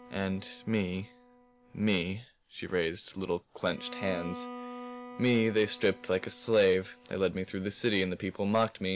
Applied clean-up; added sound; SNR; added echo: none; Bowed string instrument; 17 dB; none.